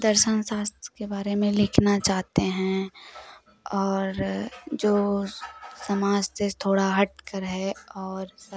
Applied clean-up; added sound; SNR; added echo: none; none; none; none.